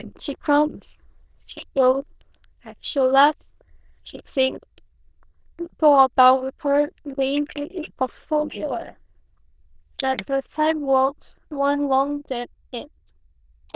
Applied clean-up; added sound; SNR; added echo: neural diffusion model UNIVERSE++.